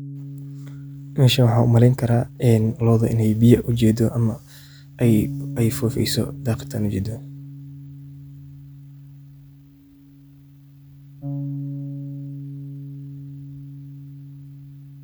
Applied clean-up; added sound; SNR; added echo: none; Bass guitar; 13 dB; none.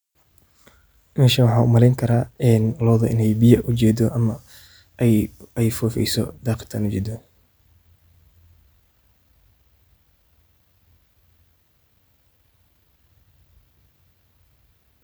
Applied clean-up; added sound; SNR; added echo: none; none; none; none.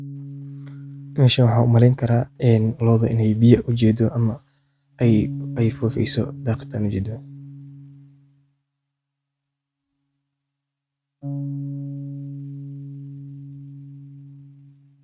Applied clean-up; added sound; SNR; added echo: neural mask model RNNoise.